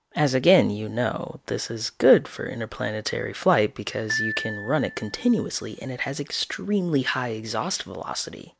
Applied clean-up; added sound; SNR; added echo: none; Glockenspiel; 12 dB; none.